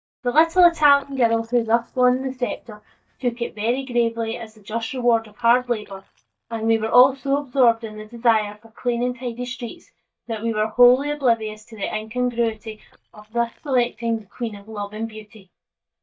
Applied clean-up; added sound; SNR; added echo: neural mask model DeepFilterNet 3.